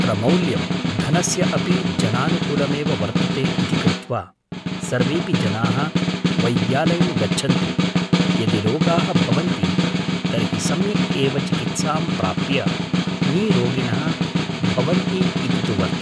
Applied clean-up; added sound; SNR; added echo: none; Snare drum; -4 dB; none.